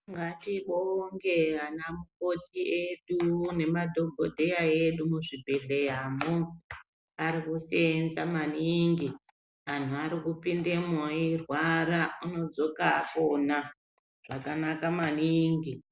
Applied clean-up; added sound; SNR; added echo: none; none; none; none.